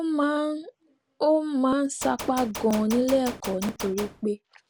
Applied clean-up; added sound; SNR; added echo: none; Gunshot, gunfire; 11 dB; none.